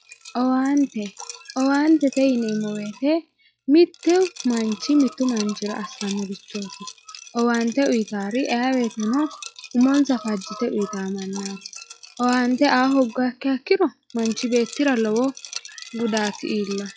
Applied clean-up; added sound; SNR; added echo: classical method log-MMSE.